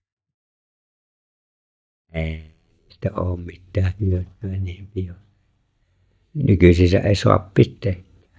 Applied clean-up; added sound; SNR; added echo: neural mask model DeepFilterNet 3.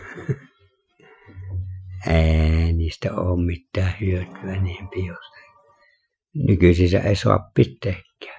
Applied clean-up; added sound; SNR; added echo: classical method Wiener filter.